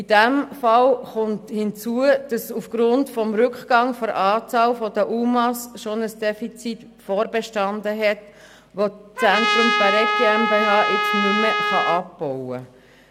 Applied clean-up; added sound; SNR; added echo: none; Trumpet; 0 dB; none.